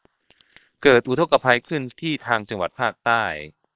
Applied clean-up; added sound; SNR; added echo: neural separator model SepFormer WHAM!.